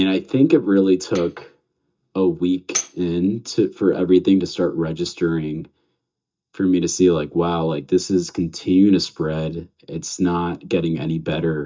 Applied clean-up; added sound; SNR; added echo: neural mask model DeepFilterNet 3.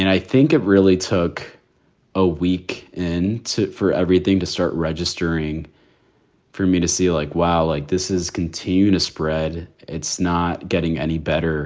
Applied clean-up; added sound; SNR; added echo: none; none; none; none.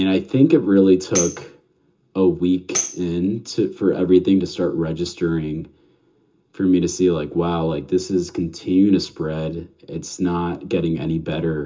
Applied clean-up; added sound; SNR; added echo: none; Tambourine; 11 dB; reverberation time 0.2 s.